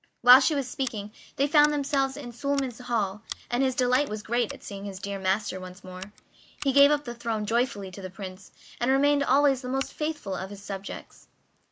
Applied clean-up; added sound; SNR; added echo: none; Scissors; 20 dB; none.